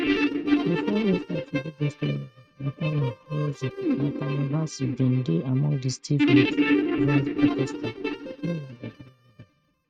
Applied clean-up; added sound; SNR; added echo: neural mask model RNNoise.